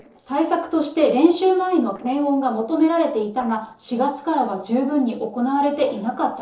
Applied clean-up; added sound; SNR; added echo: neural separator model SepFormer DNS4.